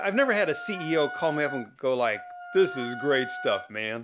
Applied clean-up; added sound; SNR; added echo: none; Wind instrument, woodwind instrument; 12 dB; none.